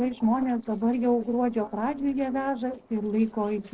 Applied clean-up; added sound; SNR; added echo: neural separator model SepFormer DNS4.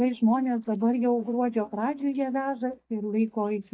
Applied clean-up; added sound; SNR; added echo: neural mask model DeepFilterNet 3.